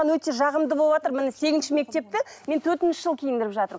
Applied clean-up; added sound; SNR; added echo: none; none; none; none.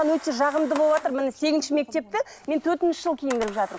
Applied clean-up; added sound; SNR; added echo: none; Camera; 18 dB; none.